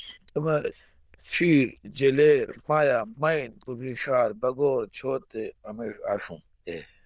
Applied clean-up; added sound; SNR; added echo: neural diffusion model UNIVERSE++.